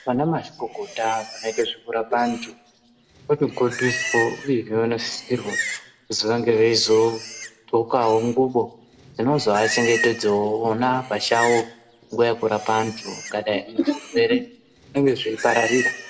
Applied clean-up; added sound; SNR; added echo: none; Livestock, farm animals, working animals; 10 dB; reverberation time 0.4 s.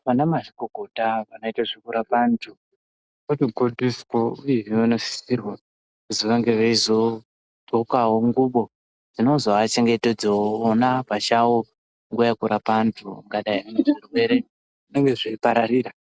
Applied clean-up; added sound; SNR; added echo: none; none; none; none.